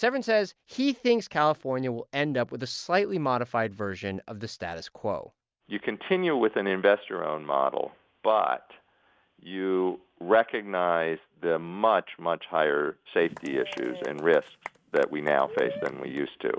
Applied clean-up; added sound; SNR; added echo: neural mask model RNNoise.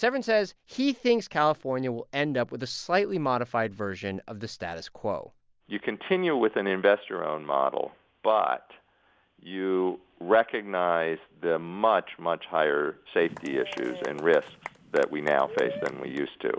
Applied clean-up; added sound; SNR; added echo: none; Applause / Cheering / Clapping; 12 dB; none.